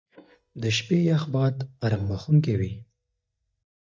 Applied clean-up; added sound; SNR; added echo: neural mask model DeepFilterNet 3.